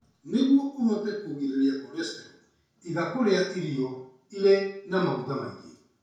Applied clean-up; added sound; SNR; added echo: none; none; none; reverberation time 0.5 s.